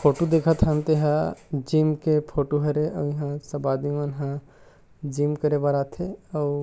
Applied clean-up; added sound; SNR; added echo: none; none; none; none.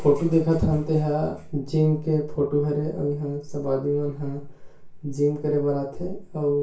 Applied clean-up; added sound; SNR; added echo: none; none; none; reverberation time 0.3 s.